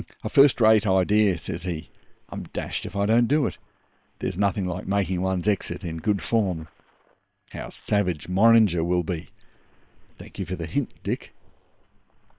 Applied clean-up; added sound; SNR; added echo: neural separator model SepFormer WHAM!.